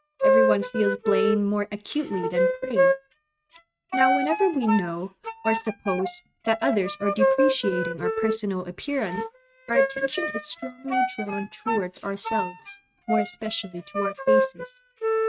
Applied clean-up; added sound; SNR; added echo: neural mask model RNNoise.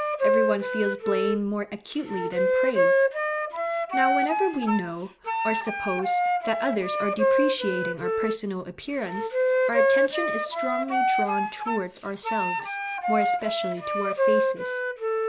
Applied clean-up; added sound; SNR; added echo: none; Wind instrument, woodwind instrument; -5 dB; none.